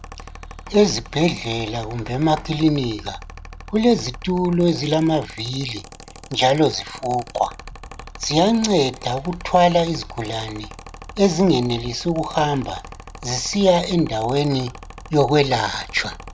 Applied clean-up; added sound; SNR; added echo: none; Mechanical fan; 16 dB; none.